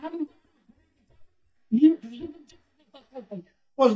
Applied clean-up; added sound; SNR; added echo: neural mask model DeepFilterNet 3.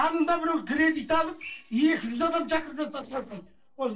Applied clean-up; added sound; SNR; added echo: neural separator model SepFormer DNS4.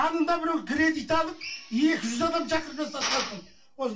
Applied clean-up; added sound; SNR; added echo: none; Drill; 11 dB; reverberation time 0.2 s.